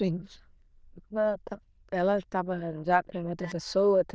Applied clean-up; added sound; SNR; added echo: neural diffusion model UNIVERSE++.